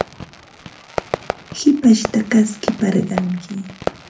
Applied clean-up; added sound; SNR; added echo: none; Fireworks; 9 dB; reverberation time 0.3 s.